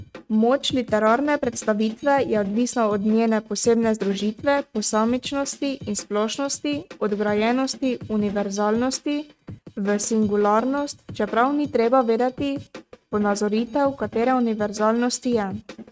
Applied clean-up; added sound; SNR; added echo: neural mask model RNNoise.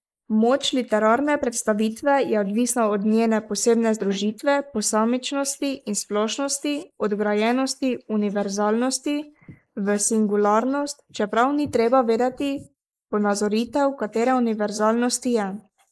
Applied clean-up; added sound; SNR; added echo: neural mask model Resemble Enhance denoiser.